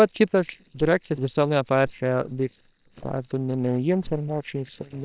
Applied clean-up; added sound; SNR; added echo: neural separator model SepFormer WHAM!.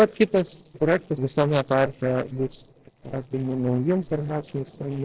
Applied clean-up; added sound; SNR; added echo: neural separator model SepFormer DNS4.